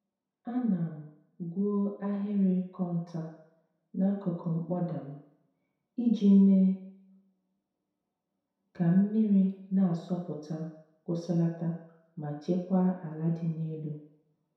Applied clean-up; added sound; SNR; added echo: none; none; none; reverberation time 0.7 s.